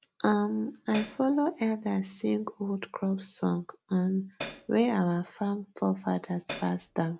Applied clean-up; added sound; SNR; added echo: none; Hi-hat; 9 dB; none.